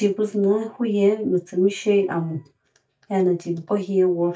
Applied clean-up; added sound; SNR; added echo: neural mask model DeepFilterNet 3.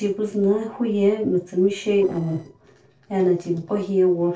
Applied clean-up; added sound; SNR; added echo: neural separator model SepFormer DNS4.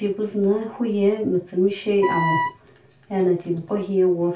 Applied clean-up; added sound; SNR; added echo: none; Wind instrument, woodwind instrument; 2 dB; reverberation time 0.3 s.